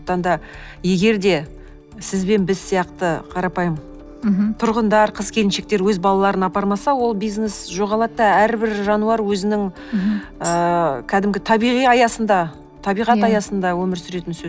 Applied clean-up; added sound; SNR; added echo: none; Tambourine; 17 dB; none.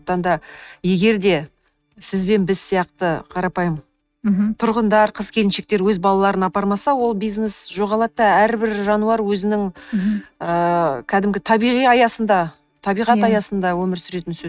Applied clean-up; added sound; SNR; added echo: neural mask model RNNoise.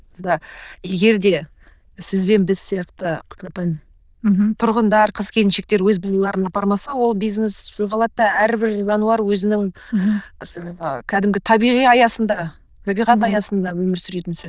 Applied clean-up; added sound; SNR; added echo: neural diffusion model UNIVERSE++.